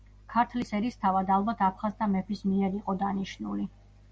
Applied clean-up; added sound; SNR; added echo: none; none; none; none.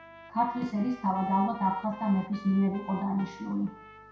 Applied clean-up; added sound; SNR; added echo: none; Trumpet; 19 dB; reverberation time 0.6 s.